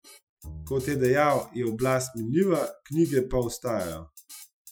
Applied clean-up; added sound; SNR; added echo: classical method Wiener filter.